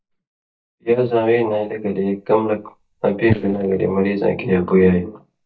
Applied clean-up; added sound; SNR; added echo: neural mask model DeepFilterNet 3.